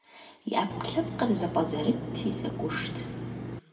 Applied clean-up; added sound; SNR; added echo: none; Engine; 5 dB; reverberation time 2.1 s.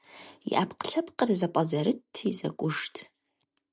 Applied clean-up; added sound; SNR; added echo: none; none; none; none.